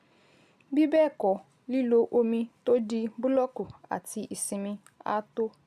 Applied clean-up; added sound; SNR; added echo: none; none; none; none.